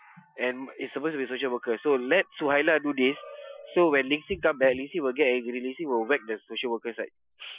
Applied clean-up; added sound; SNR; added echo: classical method Wiener filter.